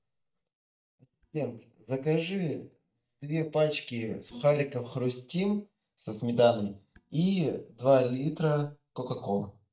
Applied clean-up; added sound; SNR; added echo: neural mask model DeepFilterNet 3.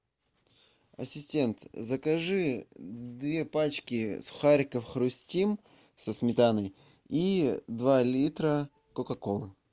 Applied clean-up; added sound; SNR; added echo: none; none; none; none.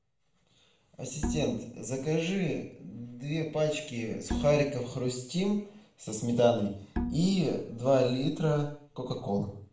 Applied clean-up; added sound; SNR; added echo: none; Bowed string instrument; 8 dB; reverberation time 0.5 s.